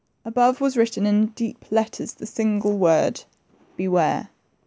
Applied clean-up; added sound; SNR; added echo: none; none; none; none.